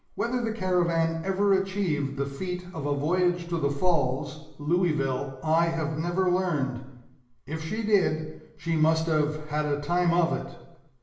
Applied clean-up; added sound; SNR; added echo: none; none; none; reverberation time 0.8 s.